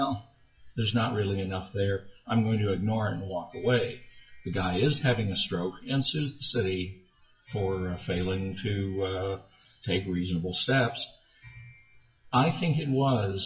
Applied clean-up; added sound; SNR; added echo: classical method WPE with log-MMSE.